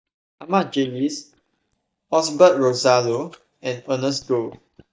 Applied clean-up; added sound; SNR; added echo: neural mask model DeepFilterNet 3.